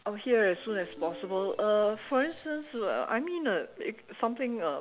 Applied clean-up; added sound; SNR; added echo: none; Ringtone; 18 dB; none.